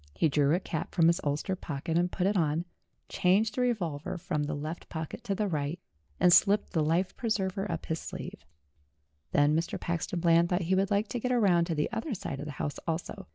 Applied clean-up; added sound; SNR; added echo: none; none; none; none.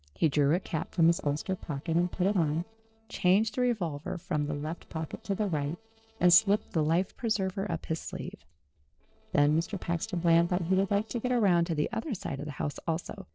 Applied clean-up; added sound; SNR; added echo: neural separator model SepFormer DNS4.